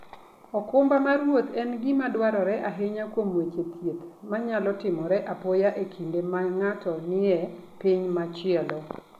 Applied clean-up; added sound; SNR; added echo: none; none; none; none.